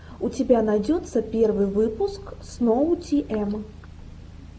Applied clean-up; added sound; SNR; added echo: none; none; none; none.